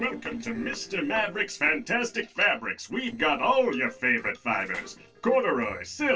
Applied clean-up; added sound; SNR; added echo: neural separator model SepFormer DNS4.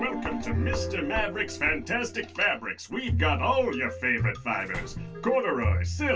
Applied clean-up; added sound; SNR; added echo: none; Slam; 15 dB; reverberation time 0.1 s.